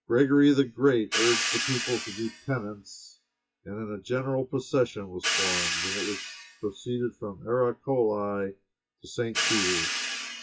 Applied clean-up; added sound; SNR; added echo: classical method WPE with log-MMSE.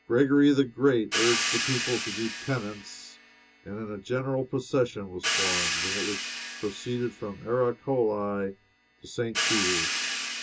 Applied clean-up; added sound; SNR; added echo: none; Hi-hat; 4 dB; reverberation time 0.2 s.